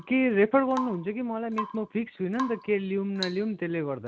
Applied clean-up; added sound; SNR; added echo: none; Drip / Water tap, faucet / Rain; 13 dB; none.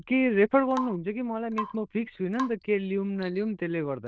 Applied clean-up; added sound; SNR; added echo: neural diffusion model UNIVERSE++.